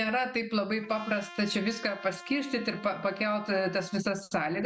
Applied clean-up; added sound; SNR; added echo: none; Trumpet; 17 dB; none.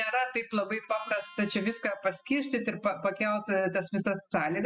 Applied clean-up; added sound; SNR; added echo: classical method spectral subtraction.